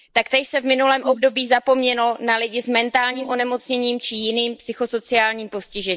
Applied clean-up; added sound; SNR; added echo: neural mask model Resemble Enhance denoiser.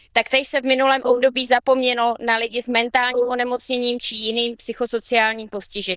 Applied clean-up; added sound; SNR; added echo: neural diffusion model UNIVERSE++.